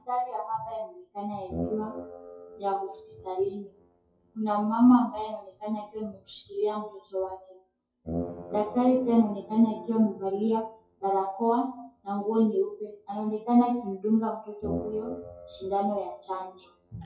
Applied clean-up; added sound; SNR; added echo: classical method WPE with log-MMSE.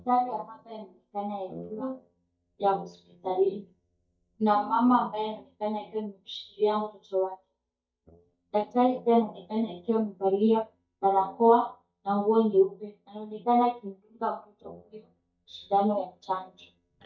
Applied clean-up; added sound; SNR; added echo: neural mask model DeepFilterNet 3.